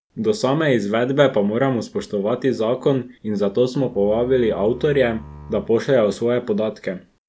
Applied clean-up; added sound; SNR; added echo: none; Bowed string instrument; 19 dB; none.